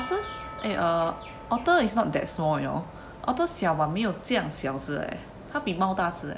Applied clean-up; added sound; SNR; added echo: none; Percussion; 18 dB; none.